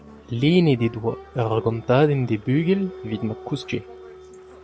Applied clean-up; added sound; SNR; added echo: none; Applause; 17 dB; none.